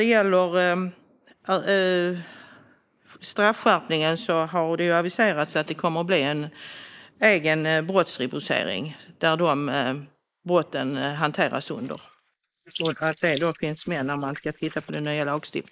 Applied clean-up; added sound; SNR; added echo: neural mask model Resemble Enhance denoiser.